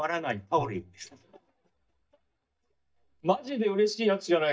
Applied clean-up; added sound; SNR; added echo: neural mask model DeepFilterNet 3.